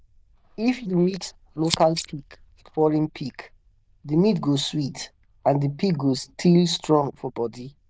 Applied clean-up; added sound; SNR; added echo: neural diffusion model UNIVERSE++.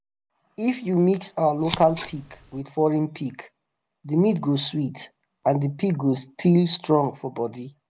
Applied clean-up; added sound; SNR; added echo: none; Scissors; 8 dB; none.